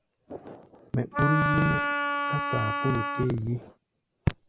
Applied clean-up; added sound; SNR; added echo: none; Wind instrument, woodwind instrument; -1 dB; none.